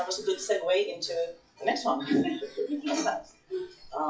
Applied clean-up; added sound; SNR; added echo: classical method WPE with log-MMSE.